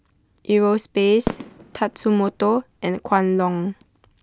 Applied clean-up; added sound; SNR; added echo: none; Fireworks; 14 dB; none.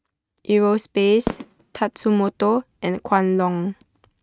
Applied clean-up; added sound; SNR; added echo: neural mask model RNNoise.